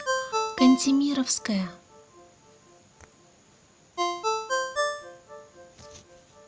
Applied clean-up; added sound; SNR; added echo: none; Ringtone; 4 dB; none.